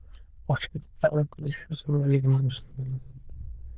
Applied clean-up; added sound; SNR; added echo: neural diffusion model UNIVERSE++.